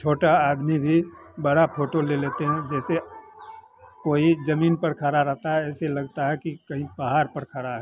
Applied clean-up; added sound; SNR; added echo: none; none; none; none.